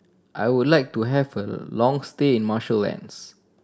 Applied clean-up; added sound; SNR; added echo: none; none; none; none.